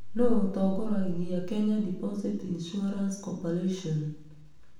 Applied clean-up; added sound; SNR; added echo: none; none; none; reverberation time 0.7 s.